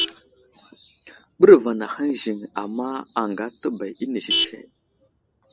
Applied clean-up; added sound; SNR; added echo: none; Vehicle horn, car horn, honking; 11 dB; none.